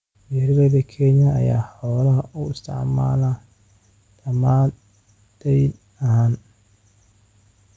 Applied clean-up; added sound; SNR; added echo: none; none; none; none.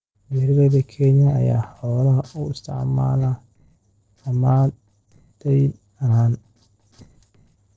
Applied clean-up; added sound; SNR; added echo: neural separator model SepFormer DNS4.